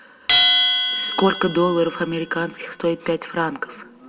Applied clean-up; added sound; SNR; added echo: none; Bell; -1 dB; reverberation time 0.5 s.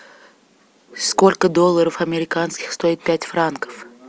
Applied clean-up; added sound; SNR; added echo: none; none; none; none.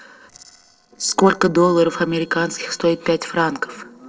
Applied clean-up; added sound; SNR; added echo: neural separator model SepFormer DNS4.